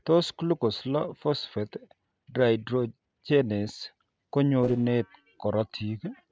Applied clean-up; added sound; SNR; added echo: neural separator model SepFormer DNS4.